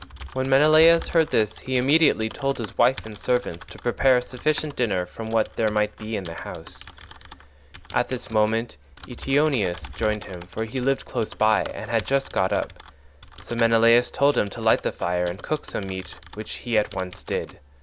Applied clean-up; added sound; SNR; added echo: none; Typing; 18 dB; none.